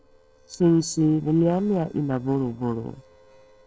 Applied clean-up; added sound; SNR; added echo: neural separator model SepFormer DNS4.